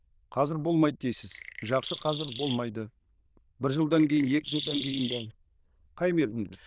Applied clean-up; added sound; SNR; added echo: neural diffusion model UNIVERSE++.